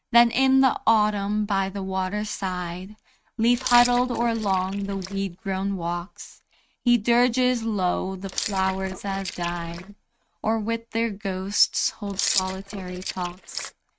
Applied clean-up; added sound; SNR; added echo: neural mask model RNNoise.